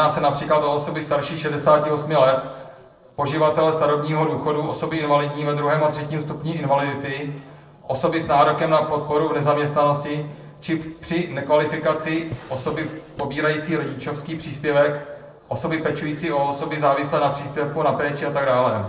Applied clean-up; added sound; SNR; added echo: neural separator model SepFormer DNS4.